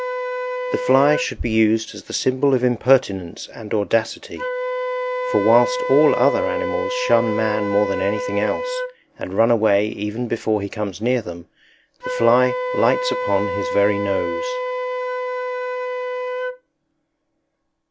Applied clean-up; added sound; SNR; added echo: none; Wind instrument, woodwind instrument; 5 dB; none.